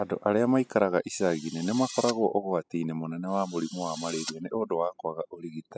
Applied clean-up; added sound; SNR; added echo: classical method spectral subtraction.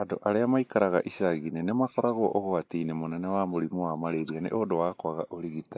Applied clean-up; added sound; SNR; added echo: neural mask model Resemble Enhance denoiser.